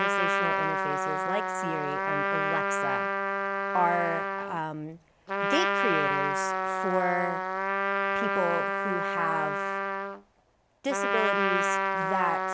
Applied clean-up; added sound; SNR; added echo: none; Trumpet; -4 dB; none.